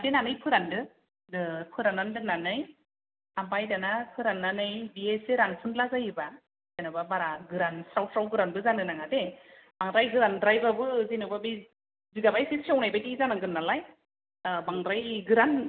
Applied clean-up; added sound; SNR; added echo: none; none; none; none.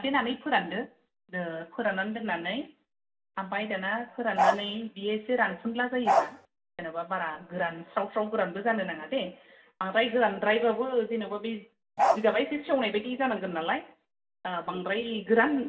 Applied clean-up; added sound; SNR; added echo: none; Bark; -4 dB; reverberation time 0.2 s.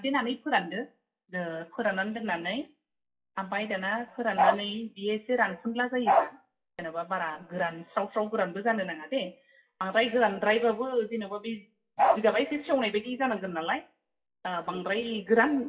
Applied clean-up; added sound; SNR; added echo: classical method WPE with log-MMSE.